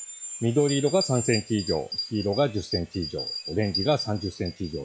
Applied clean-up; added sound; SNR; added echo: classical method log-MMSE.